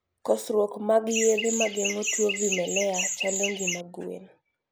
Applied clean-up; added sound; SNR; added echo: none; Chirp, tweet; 2 dB; none.